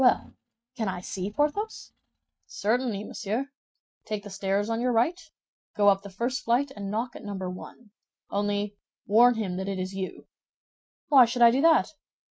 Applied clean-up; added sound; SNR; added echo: neural mask model RNNoise.